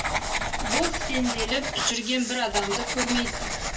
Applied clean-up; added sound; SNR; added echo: none; Writing; 0 dB; reverberation time 0.3 s.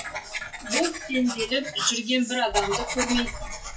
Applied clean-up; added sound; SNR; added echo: classical method WPE with log-MMSE.